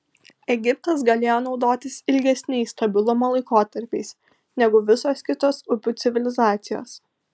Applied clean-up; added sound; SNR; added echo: none; none; none; none.